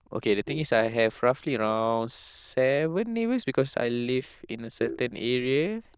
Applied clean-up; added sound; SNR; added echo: neural diffusion model UNIVERSE++.